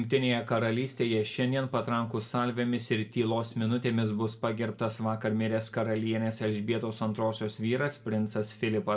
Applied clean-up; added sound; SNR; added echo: none; none; none; reverberation time 0.4 s.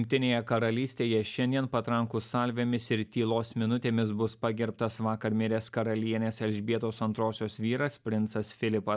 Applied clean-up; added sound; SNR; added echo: none; none; none; none.